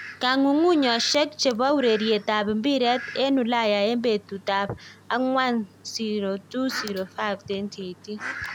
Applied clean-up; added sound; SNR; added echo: none; Fowl; 17 dB; none.